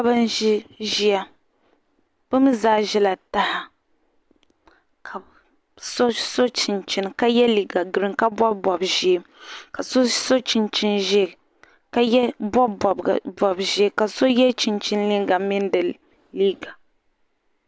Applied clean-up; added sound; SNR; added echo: none; none; none; none.